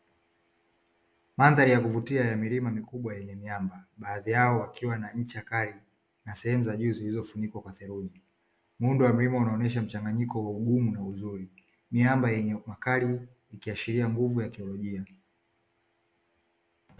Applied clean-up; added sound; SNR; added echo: none; none; none; none.